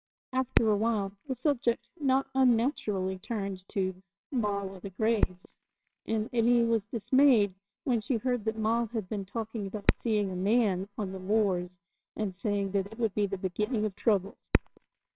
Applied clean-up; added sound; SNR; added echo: neural separator model SepFormer WHAMR!.